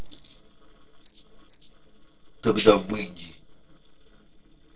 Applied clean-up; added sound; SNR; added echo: neural separator model SepFormer DNS4.